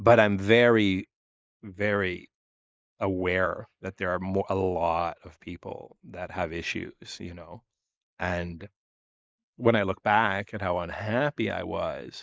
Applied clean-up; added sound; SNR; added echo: neural mask model Resemble Enhance denoiser.